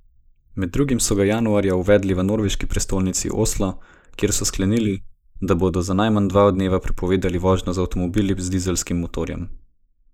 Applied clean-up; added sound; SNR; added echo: neural mask model Resemble Enhance denoiser.